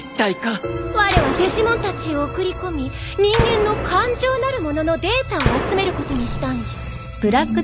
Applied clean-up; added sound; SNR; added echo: none; Gunshot, gunfire; 5 dB; none.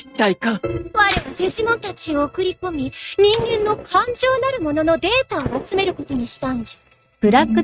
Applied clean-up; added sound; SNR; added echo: neural mask model RNNoise.